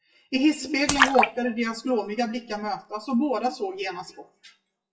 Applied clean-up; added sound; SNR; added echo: classical method WPE with log-MMSE.